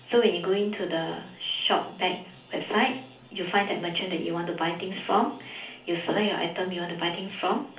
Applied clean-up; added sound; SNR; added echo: none; none; none; reverberation time 0.4 s.